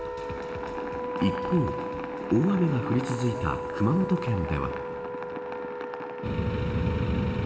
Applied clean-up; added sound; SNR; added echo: none; Wind instrument, woodwind instrument; 6 dB; reverberation time 3.0 s.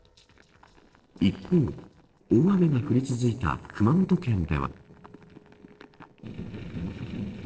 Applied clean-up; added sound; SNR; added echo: neural separator model SepFormer DNS4.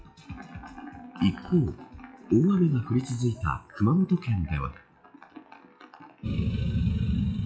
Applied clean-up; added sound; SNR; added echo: classical method WPE with log-MMSE.